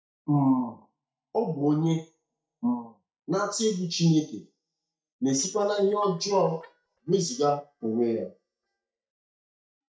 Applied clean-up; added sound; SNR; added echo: neural mask model DeepFilterNet 3.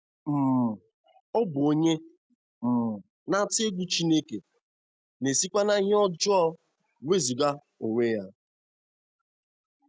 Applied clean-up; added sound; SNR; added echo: none; none; none; none.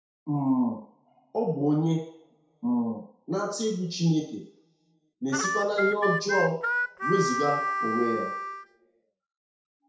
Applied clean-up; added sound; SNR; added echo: none; Harmonica; 1 dB; reverberation time 0.6 s.